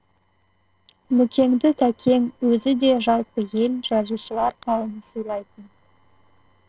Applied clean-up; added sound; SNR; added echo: neural separator model SepFormer DNS4.